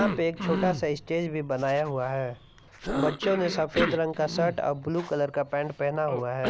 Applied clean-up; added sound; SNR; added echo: none; Cough; 6 dB; none.